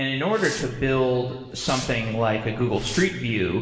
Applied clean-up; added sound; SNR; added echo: none; Fireworks; 16 dB; reverberation time 1.4 s.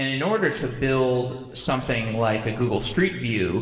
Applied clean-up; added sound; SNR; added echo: neural separator model SepFormer DNS4.